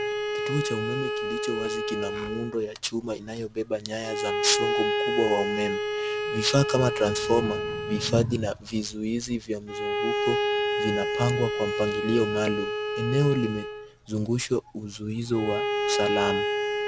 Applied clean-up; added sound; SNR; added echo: none; Bowed string instrument; 1 dB; none.